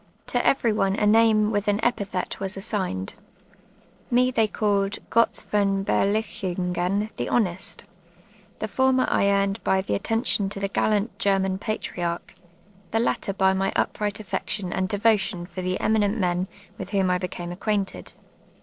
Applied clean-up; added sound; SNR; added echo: neural separator model SepFormer DNS4.